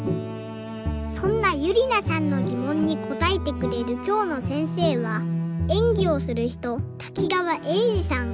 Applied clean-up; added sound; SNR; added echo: none; none; none; none.